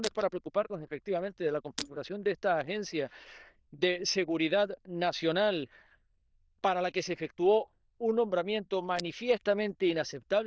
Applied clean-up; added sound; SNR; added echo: neural diffusion model UNIVERSE++.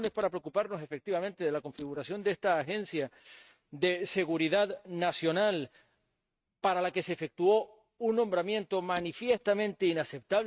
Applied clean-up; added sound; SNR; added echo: neural mask model RNNoise.